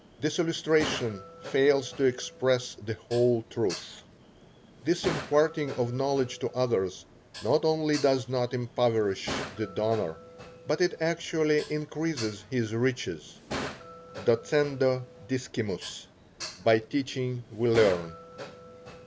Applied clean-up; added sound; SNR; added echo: none; Dishes, pots, and pans; 14 dB; none.